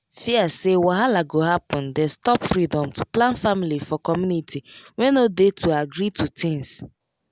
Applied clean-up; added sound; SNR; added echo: none; none; none; none.